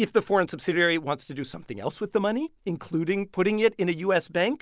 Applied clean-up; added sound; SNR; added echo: none; none; none; none.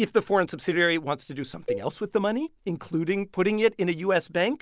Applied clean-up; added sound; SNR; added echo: none; Cowbell; 12 dB; none.